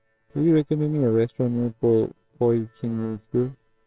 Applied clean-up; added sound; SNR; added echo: neural separator model SepFormer WHAMR!.